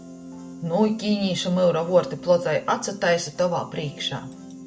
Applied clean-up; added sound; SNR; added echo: none; Piano; 17 dB; none.